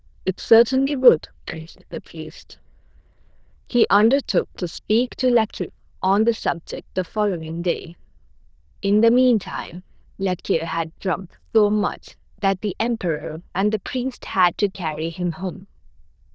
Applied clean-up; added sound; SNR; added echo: neural diffusion model UNIVERSE++.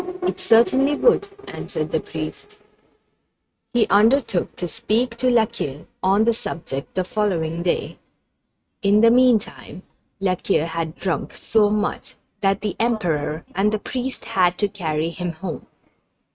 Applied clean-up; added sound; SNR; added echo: neural mask model RNNoise.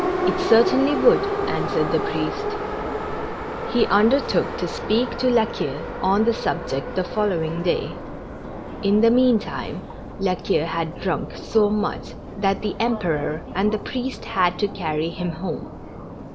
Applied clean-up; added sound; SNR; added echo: none; Subway, metro, underground; 6 dB; none.